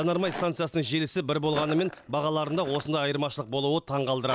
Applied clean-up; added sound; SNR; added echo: none; Rattle; 15 dB; none.